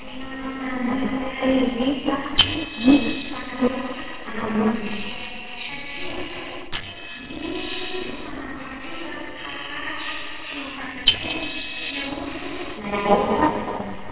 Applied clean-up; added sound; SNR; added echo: neural separator model SepFormer WHAMR!.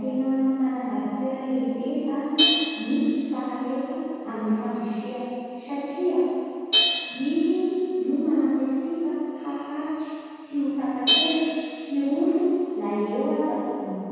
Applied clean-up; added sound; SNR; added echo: none; Crash cymbal; 6 dB; reverberation time 2.2 s.